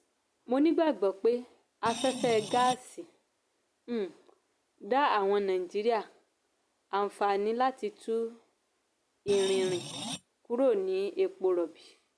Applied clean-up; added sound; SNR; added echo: none; Screech; 6 dB; none.